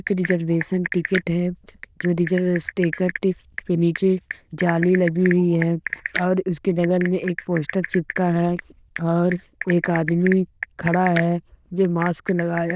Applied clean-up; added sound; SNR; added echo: neural diffusion model UNIVERSE++.